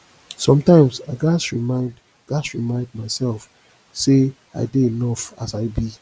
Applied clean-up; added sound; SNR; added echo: none; none; none; none.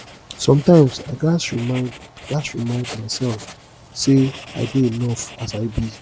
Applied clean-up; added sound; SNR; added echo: none; Writing; 18 dB; none.